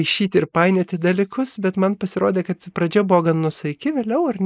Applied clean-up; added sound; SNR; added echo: neural mask model Resemble Enhance denoiser.